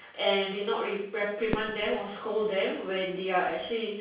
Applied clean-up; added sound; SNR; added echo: none; Fireworks; 13 dB; reverberation time 0.7 s.